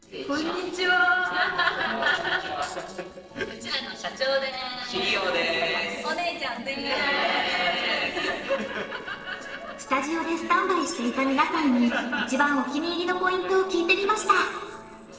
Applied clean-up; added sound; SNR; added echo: neural separator model SepFormer DNS4.